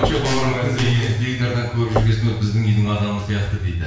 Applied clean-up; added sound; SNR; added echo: none; Knock / Wood / Percussion; 11 dB; reverberation time 0.7 s.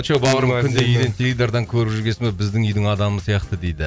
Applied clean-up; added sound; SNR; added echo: none; none; none; none.